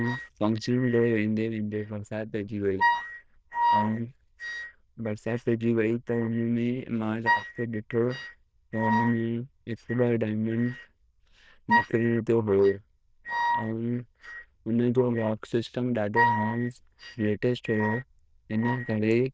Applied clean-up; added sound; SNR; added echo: neural diffusion model UNIVERSE++.